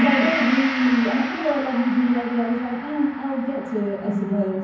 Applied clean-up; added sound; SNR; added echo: none; Gong; 8 dB; reverberation time 0.9 s.